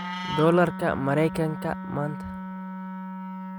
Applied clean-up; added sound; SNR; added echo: none; Wind instrument, woodwind instrument; 7 dB; none.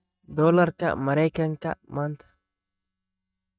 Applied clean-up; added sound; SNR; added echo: neural mask model DeepFilterNet 3.